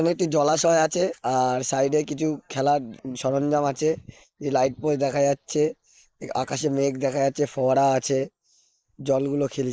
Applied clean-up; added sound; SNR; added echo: neural mask model Resemble Enhance denoiser.